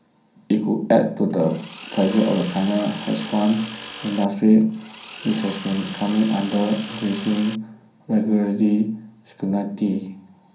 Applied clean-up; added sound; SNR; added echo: none; Tools; 13 dB; reverberation time 0.6 s.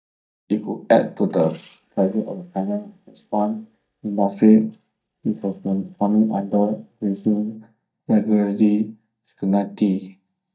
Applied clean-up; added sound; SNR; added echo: neural mask model DeepFilterNet 3.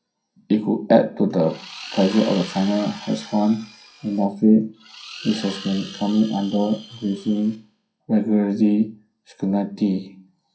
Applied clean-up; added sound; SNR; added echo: classical method WPE with log-MMSE.